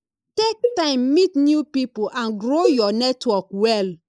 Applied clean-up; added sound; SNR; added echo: neural mask model Resemble Enhance denoiser.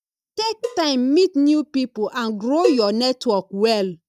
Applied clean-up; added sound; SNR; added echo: neural mask model DeepFilterNet 3.